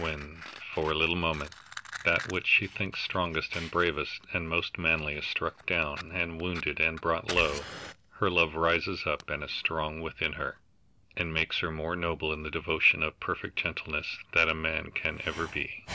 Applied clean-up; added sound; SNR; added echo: none; Fire; 17 dB; none.